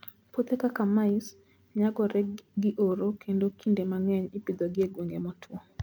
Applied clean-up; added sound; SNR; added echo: none; none; none; none.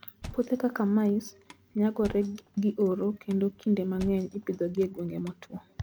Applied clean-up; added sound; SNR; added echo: none; Thump, thud; 19 dB; none.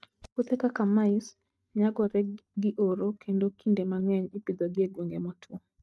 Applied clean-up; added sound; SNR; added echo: neural mask model DeepFilterNet 3.